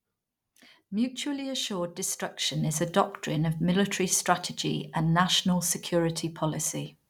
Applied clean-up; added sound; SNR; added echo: none; none; none; none.